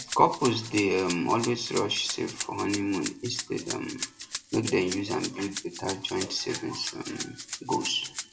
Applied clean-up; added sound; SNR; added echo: none; Rattle (instrument); 10 dB; reverberation time 0.4 s.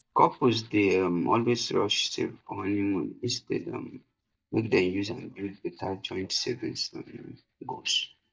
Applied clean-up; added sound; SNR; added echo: neural mask model DeepFilterNet 3.